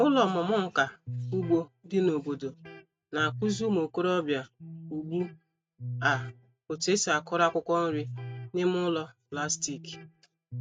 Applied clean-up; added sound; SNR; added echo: neural mask model RNNoise.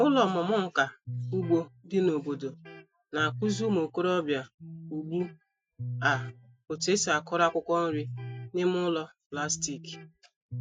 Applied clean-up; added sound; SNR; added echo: classical method Wiener filter.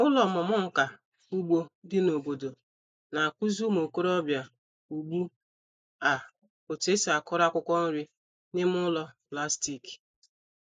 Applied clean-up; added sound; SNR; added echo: neural mask model Resemble Enhance denoiser.